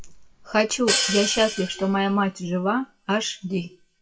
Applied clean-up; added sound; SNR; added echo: classical method WPE with log-MMSE.